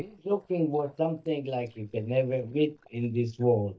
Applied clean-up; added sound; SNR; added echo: neural mask model DeepFilterNet 3.